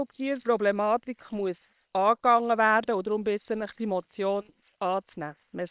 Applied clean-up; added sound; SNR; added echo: neural separator model SepFormer WHAM!.